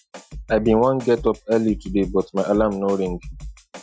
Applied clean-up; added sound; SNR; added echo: classical method Wiener filter.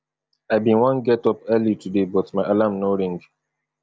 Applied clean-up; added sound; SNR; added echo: none; none; none; none.